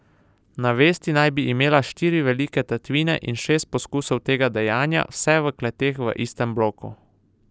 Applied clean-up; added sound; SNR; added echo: none; none; none; none.